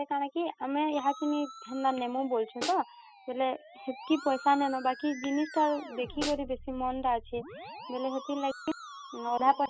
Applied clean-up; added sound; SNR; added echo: classical method spectral subtraction.